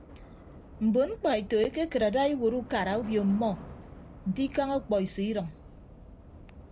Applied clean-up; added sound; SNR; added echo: none; Subway, metro, underground / Train; 17 dB; none.